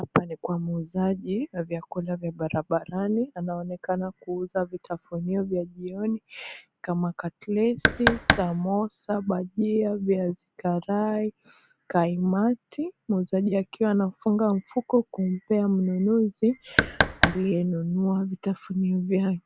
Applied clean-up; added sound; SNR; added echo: none; Knock; -1 dB; none.